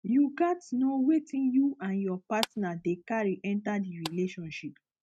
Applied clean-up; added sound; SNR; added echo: neural mask model RNNoise.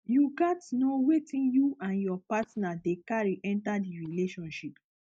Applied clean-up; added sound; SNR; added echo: neural mask model DeepFilterNet 3.